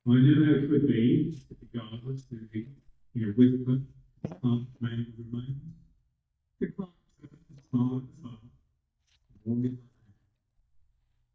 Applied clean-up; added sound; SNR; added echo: neural mask model DeepFilterNet 3.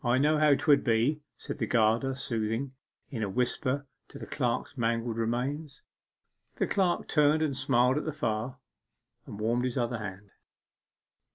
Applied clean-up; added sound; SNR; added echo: none; none; none; none.